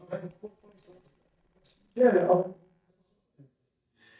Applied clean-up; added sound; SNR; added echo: neural mask model DeepFilterNet 3.